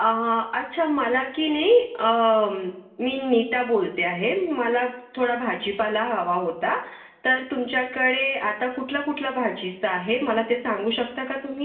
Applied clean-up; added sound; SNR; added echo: none; none; none; reverberation time 0.9 s.